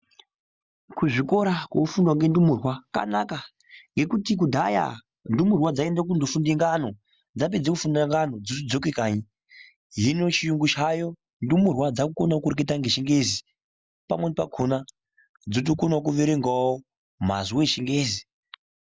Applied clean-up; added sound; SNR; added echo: none; none; none; none.